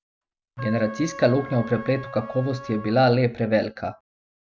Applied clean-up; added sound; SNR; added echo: none; Trumpet; 15 dB; none.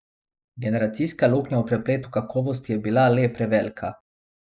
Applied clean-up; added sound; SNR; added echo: neural mask model Resemble Enhance denoiser.